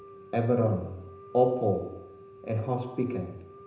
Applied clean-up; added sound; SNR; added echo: none; Wind instrument, woodwind instrument; 20 dB; reverberation time 0.9 s.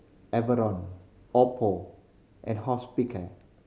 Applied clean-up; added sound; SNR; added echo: none; none; none; none.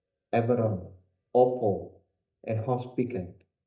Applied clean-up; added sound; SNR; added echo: neural mask model DeepFilterNet 3.